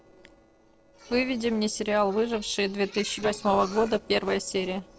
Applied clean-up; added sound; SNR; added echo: neural separator model SepFormer DNS4.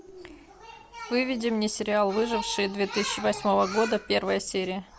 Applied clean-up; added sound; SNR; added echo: none; none; none; none.